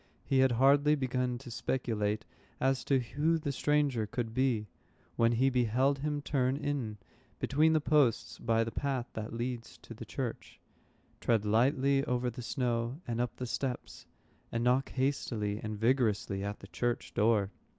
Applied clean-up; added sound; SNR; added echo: none; none; none; none.